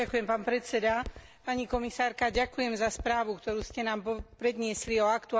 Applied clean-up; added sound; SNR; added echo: none; Walk, footsteps; 17 dB; none.